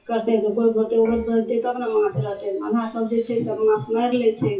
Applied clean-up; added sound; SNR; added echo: classical method WPE with log-MMSE.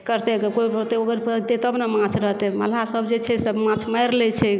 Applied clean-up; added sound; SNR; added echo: none; none; none; none.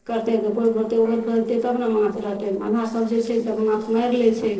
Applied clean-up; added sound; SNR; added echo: neural separator model SepFormer DNS4.